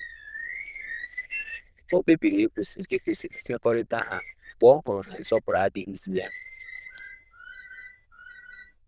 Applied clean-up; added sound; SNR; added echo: neural diffusion model UNIVERSE++.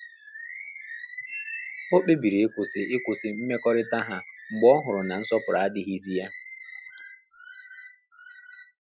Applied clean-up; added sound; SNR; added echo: classical method Wiener filter.